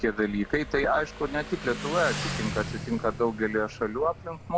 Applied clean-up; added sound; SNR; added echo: none; Motorcycle; 9 dB; none.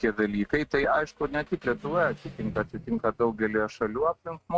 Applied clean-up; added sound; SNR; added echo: neural mask model RNNoise.